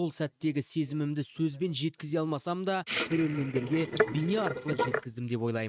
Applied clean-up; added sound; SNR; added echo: neural mask model RNNoise.